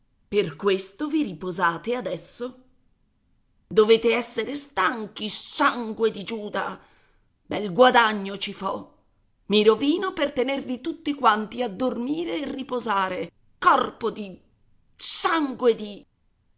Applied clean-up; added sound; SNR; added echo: none; none; none; none.